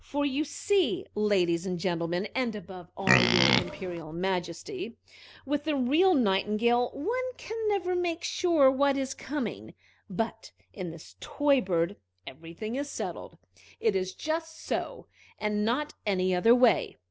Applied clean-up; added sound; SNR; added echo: none; Livestock, farm animals, working animals; -3 dB; none.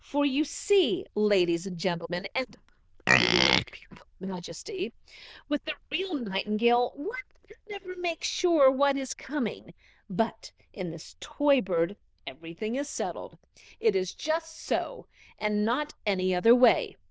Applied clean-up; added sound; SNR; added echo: neural diffusion model UNIVERSE++.